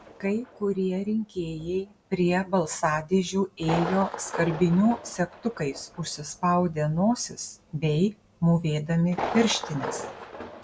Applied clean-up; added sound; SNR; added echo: none; Thunder; 12 dB; none.